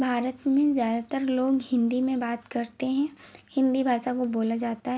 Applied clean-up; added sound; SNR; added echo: none; none; none; none.